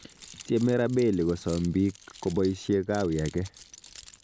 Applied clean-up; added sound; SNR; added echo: none; Keys jangling; 14 dB; none.